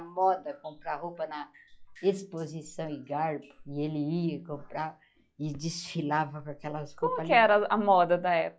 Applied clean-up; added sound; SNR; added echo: classical method log-MMSE.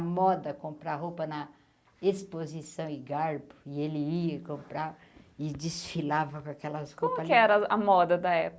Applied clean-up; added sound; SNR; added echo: none; none; none; none.